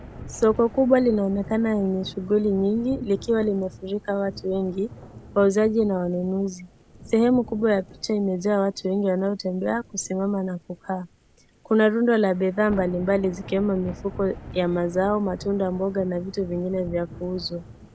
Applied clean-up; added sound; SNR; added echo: none; Thunder / Rain; 18 dB; none.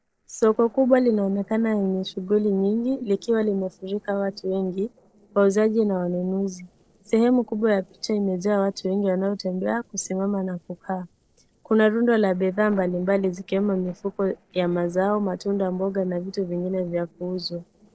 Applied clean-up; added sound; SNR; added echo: neural separator model SepFormer DNS4.